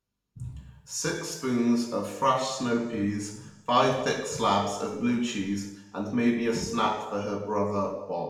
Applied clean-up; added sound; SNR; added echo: none; none; none; reverberation time 0.9 s.